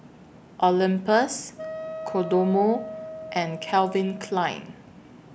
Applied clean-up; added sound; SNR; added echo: none; Wind instrument, woodwind instrument; 12 dB; none.